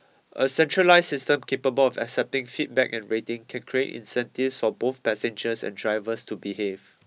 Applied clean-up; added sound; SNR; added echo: none; none; none; none.